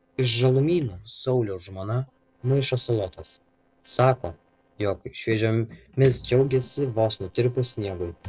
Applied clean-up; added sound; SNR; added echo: neural separator model SepFormer DNS4.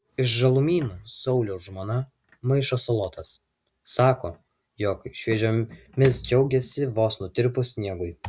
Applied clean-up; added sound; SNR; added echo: none; none; none; none.